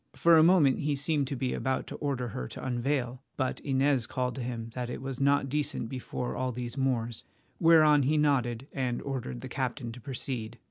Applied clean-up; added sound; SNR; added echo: none; none; none; none.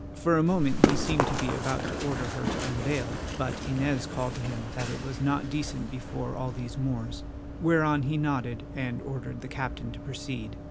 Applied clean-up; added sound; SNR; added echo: none; Run; 3 dB; none.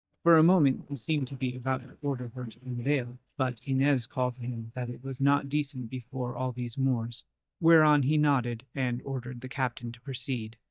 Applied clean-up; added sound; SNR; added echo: neural mask model DeepFilterNet 3.